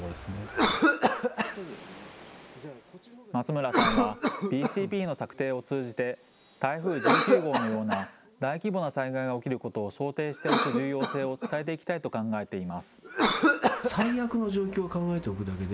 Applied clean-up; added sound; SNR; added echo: none; Cough; -1 dB; none.